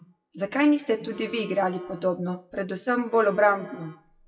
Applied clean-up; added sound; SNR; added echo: classical method WPE with log-MMSE.